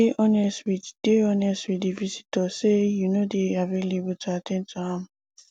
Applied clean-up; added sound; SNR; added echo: none; none; none; none.